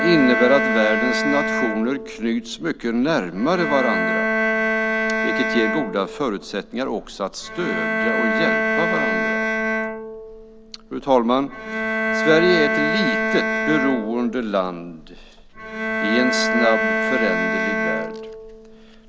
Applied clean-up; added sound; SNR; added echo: none; Bowed string instrument; 0 dB; none.